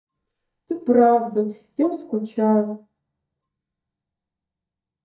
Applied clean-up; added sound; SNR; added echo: neural mask model DeepFilterNet 3.